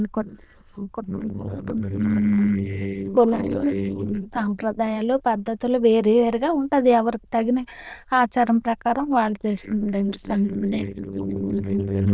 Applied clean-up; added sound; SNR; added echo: neural diffusion model UNIVERSE++.